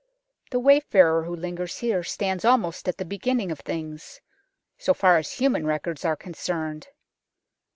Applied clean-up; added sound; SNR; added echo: none; none; none; none.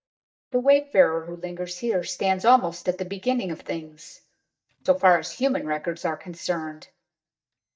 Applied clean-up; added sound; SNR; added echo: neural mask model DeepFilterNet 3.